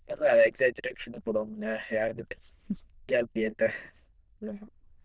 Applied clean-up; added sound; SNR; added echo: neural diffusion model UNIVERSE++.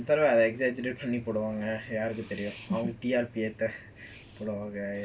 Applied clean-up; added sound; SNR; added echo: none; none; none; none.